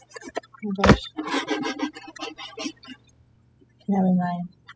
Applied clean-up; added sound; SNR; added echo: classical method spectral subtraction.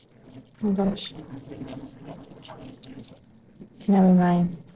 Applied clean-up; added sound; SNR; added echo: neural separator model SepFormer DNS4.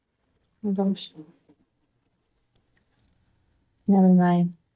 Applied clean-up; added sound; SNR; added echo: neural mask model DeepFilterNet 3.